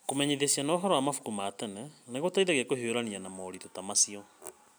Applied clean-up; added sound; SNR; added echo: none; none; none; none.